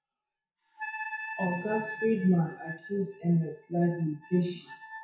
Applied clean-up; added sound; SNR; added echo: classical method WPE with log-MMSE.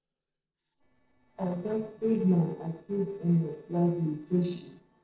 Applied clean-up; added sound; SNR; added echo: neural separator model SepFormer DNS4.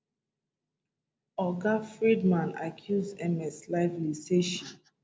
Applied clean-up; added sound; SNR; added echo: none; none; none; none.